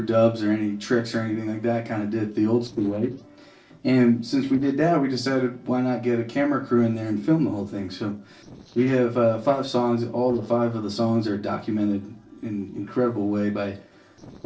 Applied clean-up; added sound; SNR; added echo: neural separator model SepFormer DNS4.